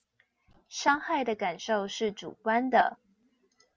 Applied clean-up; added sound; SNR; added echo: none; none; none; none.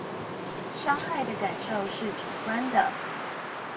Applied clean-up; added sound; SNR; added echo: none; Wind; 3 dB; reverberation time 1.5 s.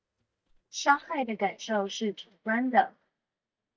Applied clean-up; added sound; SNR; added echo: neural mask model DeepFilterNet 3.